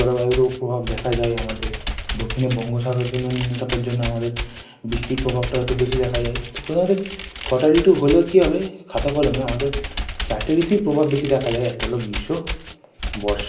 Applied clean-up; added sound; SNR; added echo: none; Computer keyboard; 8 dB; reverberation time 0.5 s.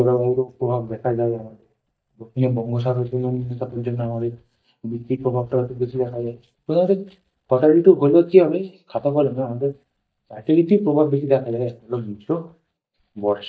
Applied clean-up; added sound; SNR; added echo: neural mask model DeepFilterNet 3.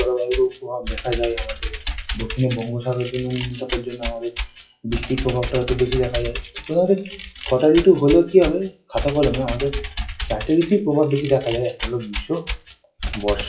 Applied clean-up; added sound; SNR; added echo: classical method WPE with log-MMSE.